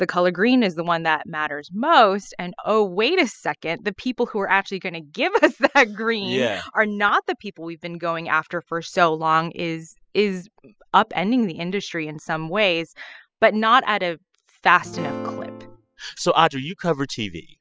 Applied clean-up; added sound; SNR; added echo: classical method spectral subtraction.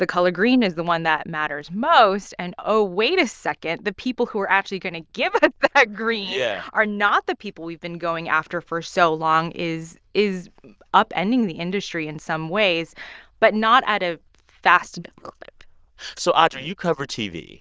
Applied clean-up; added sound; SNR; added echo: neural diffusion model UNIVERSE++.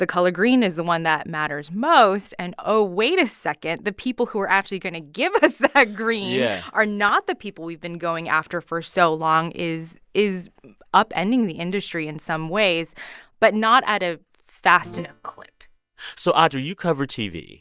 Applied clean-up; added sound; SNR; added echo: neural mask model DeepFilterNet 3.